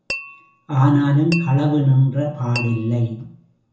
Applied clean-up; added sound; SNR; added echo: none; Tap / Glass; 16 dB; reverberation time 0.6 s.